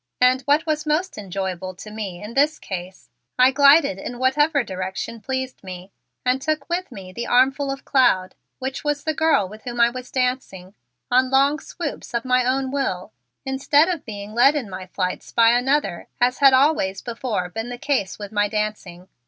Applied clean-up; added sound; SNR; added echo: none; none; none; none.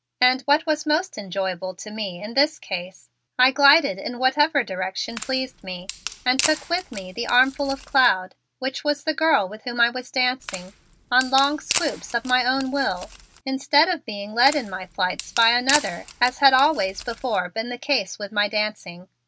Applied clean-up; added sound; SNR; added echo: none; Wood; 11 dB; none.